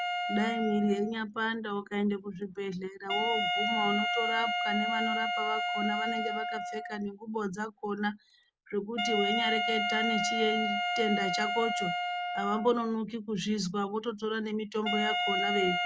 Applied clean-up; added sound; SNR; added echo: none; Wind instrument, woodwind instrument; 0 dB; none.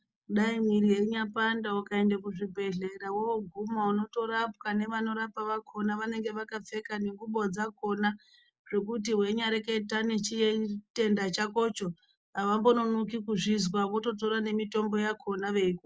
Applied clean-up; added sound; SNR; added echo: none; none; none; none.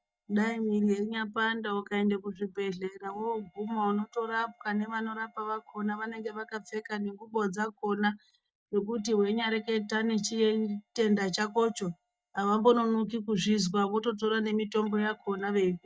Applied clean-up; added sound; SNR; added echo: neural mask model DeepFilterNet 3.